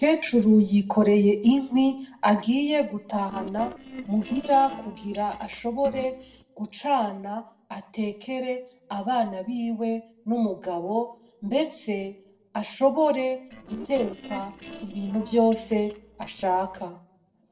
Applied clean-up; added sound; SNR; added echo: neural separator model SepFormer DNS4.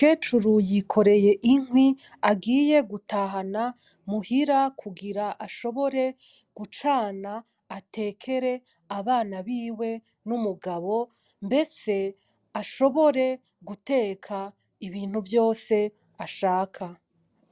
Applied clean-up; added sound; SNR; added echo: none; none; none; none.